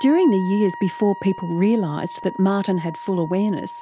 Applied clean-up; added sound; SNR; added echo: none; Wind instrument, woodwind instrument; 14 dB; none.